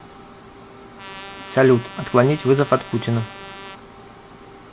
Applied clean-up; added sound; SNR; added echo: none; Trumpet; 17 dB; none.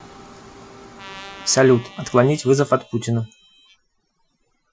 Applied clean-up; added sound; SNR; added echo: classical method Wiener filter.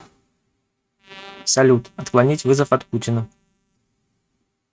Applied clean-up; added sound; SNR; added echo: neural mask model RNNoise.